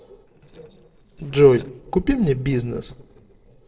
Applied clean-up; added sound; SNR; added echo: neural separator model SepFormer DNS4.